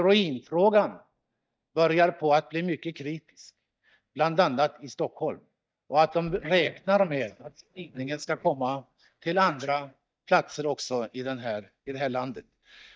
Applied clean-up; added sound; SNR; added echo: neural mask model DeepFilterNet 3.